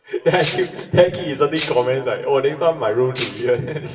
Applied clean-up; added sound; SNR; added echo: none; Rattle (instrument); 11 dB; reverberation time 1.9 s.